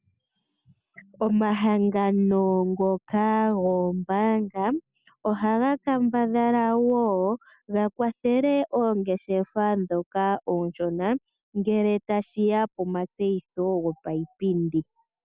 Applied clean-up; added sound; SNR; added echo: none; none; none; none.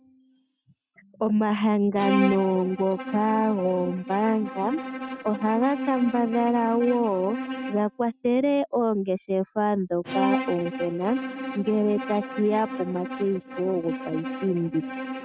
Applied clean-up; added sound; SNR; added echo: neural mask model RNNoise.